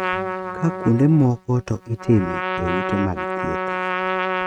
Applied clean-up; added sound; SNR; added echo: neural mask model RNNoise.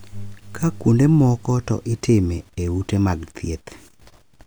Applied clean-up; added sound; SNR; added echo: none; none; none; none.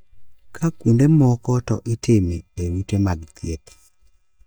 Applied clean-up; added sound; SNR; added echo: neural mask model DeepFilterNet 3.